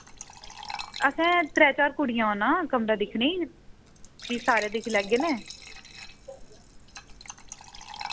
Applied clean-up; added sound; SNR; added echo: none; Fill (with liquid) / Trickle, dribble / Glass; 14 dB; none.